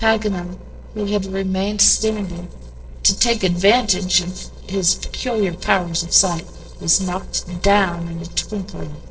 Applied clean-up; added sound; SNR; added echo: neural separator model SepFormer DNS4.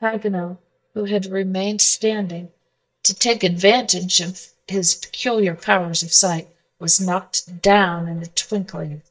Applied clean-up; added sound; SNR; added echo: neural mask model DeepFilterNet 3.